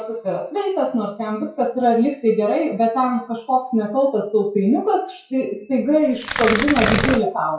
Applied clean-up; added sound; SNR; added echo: classical method WPE with log-MMSE.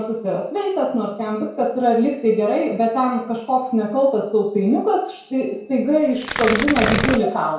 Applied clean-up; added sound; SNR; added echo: none; Tearing; 3 dB; reverberation time 0.6 s.